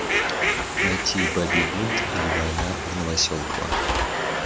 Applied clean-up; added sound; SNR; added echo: none; Domestic sounds, home sounds + Fowl; -3 dB; none.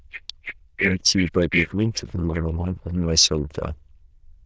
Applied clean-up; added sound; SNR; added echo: neural diffusion model UNIVERSE++.